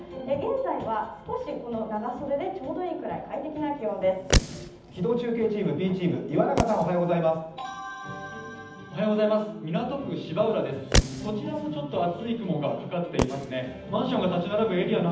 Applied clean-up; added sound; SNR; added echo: none; Fireworks; 4 dB; reverberation time 0.8 s.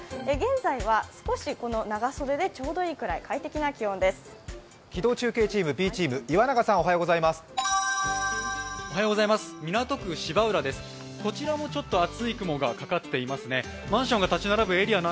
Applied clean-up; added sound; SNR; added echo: none; none; none; none.